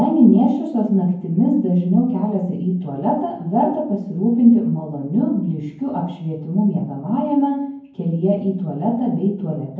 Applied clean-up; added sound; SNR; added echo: none; none; none; reverberation time 0.9 s.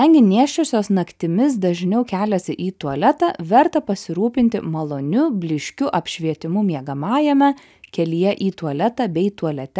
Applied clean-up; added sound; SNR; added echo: none; none; none; none.